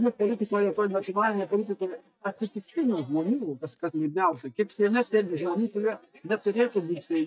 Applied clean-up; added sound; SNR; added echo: neural mask model DeepFilterNet 3.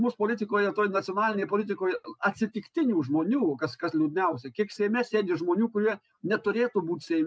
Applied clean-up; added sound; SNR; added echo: none; none; none; none.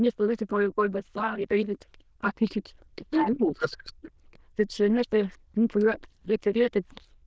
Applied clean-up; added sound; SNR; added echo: neural diffusion model UNIVERSE++.